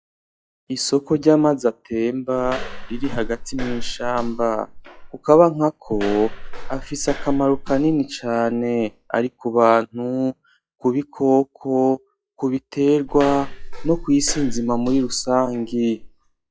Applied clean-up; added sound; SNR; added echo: classical method log-MMSE.